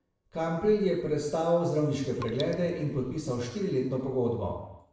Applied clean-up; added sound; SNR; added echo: none; Raindrop; 19 dB; reverberation time 0.8 s.